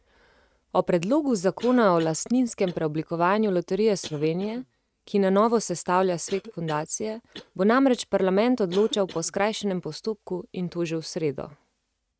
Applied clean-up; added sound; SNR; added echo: neural mask model RNNoise.